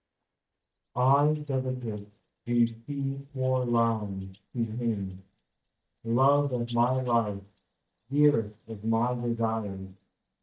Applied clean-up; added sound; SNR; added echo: neural mask model DeepFilterNet 3.